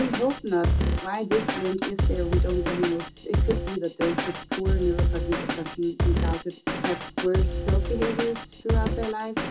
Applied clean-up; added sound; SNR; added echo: none; Drum kit; -2 dB; reverberation time 0.2 s.